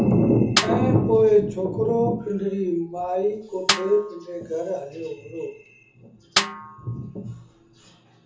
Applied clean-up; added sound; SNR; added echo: none; Snare drum; 6 dB; reverberation time 0.7 s.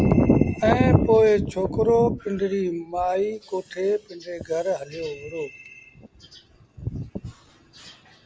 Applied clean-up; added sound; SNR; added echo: none; none; none; none.